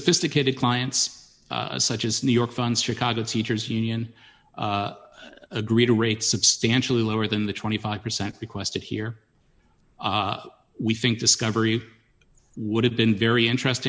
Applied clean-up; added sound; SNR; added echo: none; none; none; none.